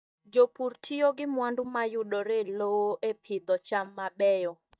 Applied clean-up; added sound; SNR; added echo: neural mask model DeepFilterNet 3.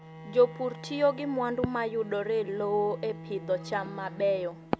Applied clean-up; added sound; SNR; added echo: none; Bowed string instrument; 15 dB; none.